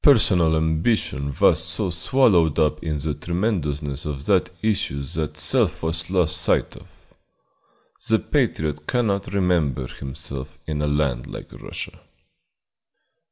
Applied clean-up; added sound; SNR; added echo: none; none; none; none.